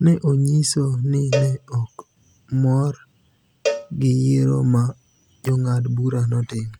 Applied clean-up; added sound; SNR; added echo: none; Cowbell; 11 dB; none.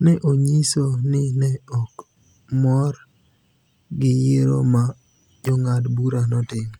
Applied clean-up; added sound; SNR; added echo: none; none; none; none.